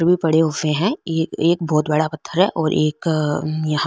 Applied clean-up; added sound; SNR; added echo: none; none; none; none.